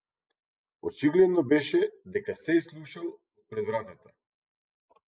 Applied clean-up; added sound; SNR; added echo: none; none; none; none.